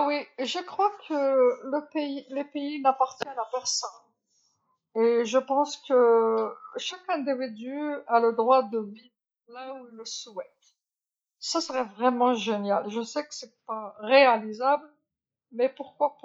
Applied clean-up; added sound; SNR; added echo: neural mask model Resemble Enhance denoiser.